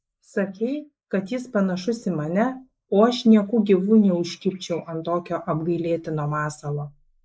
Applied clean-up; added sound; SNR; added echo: neural mask model Resemble Enhance denoiser.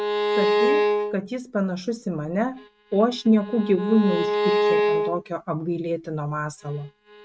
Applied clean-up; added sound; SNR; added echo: neural mask model RNNoise.